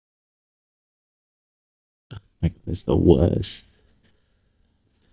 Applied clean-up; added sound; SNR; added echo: neural mask model DeepFilterNet 3.